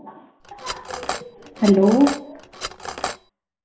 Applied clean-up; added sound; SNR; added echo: none; Cutlery, silverware; 10 dB; reverberation time 0.7 s.